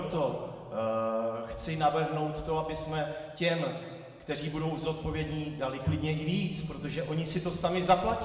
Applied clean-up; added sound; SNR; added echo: none; Bowed string instrument; 7 dB; reverberation time 1.5 s.